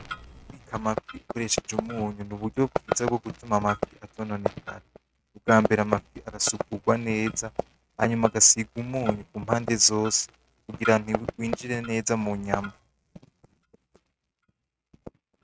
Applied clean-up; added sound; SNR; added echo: neural mask model RNNoise.